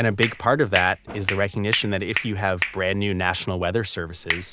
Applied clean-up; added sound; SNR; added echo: none; Hands; 7 dB; none.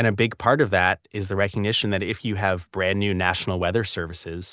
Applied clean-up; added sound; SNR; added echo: none; none; none; none.